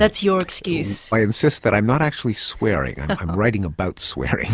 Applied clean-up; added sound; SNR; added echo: none; none; none; none.